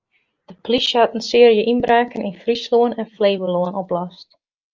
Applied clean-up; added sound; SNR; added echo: neural mask model Resemble Enhance denoiser.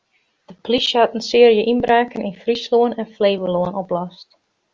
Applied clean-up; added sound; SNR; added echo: none; none; none; none.